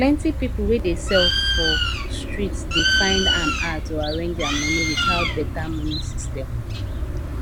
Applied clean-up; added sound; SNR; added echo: none; Bird; -3 dB; none.